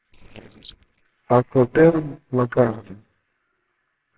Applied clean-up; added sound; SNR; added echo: neural separator model SepFormer WHAMR!.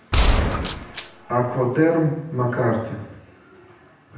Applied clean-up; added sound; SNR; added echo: none; Gunshot, gunfire; -2 dB; reverberation time 0.9 s.